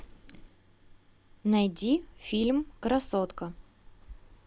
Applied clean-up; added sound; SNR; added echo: none; Sliding door; 18 dB; none.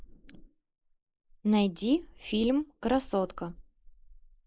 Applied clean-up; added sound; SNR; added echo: neural mask model Resemble Enhance denoiser.